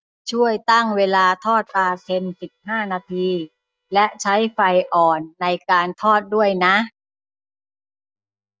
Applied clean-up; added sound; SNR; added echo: neural mask model DeepFilterNet 3.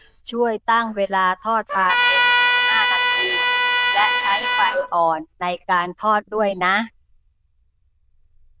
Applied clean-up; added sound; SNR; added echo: neural diffusion model UNIVERSE++.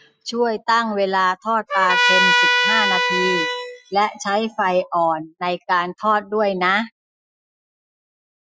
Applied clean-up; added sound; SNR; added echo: classical method Wiener filter.